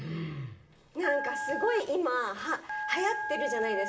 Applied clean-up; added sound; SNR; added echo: none; Telephone; 5 dB; reverberation time 1.6 s.